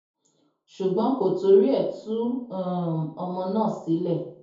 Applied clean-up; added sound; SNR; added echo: none; none; none; reverberation time 0.6 s.